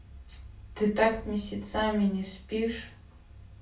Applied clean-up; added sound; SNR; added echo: none; none; none; reverberation time 0.3 s.